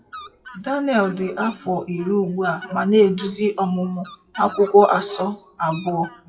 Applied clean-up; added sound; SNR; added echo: classical method WPE with log-MMSE.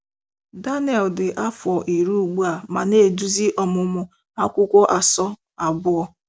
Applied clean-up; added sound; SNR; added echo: none; none; none; none.